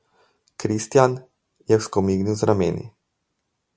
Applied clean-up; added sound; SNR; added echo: none; none; none; none.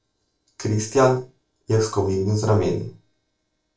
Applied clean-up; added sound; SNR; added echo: neural separator model SepFormer DNS4.